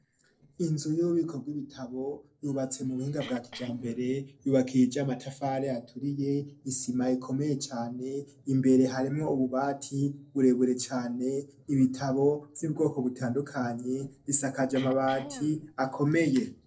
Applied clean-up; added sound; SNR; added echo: neural separator model SepFormer DNS4.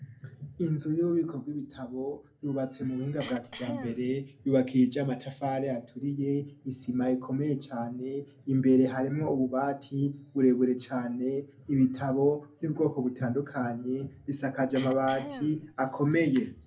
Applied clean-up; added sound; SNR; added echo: none; Cough; 12 dB; reverberation time 0.3 s.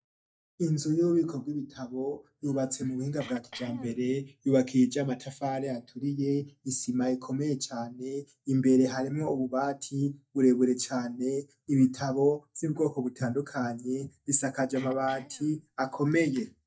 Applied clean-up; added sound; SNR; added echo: neural mask model DeepFilterNet 3.